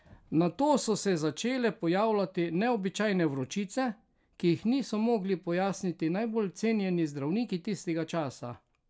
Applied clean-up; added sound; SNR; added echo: none; none; none; none.